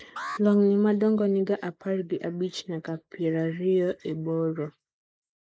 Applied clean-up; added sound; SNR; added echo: neural mask model Resemble Enhance denoiser.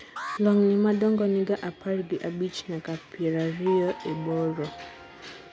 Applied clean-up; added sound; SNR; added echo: none; Alarm; 15 dB; none.